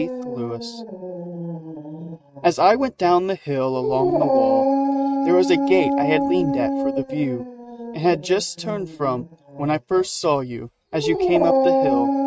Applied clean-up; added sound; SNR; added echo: neural mask model RNNoise.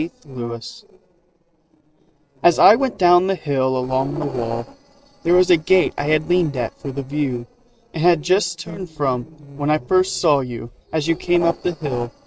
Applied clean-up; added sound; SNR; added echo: neural separator model SepFormer DNS4.